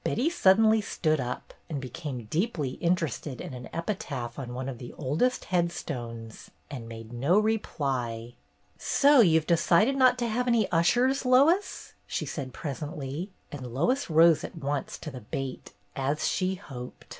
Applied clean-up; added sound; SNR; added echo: none; none; none; none.